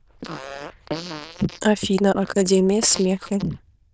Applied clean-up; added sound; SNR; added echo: neural diffusion model UNIVERSE++.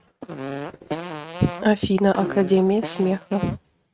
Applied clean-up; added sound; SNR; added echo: neural mask model RNNoise.